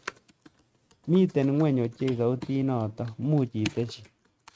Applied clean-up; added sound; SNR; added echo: neural mask model RNNoise.